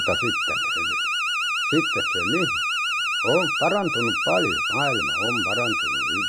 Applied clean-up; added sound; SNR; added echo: none; Alarm; -3 dB; none.